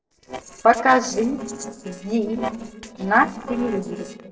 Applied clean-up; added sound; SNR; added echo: neural separator model SepFormer DNS4.